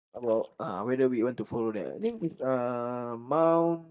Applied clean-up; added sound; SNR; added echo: neural mask model DeepFilterNet 3.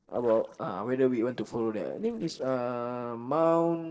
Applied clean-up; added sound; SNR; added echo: neural separator model SepFormer DNS4.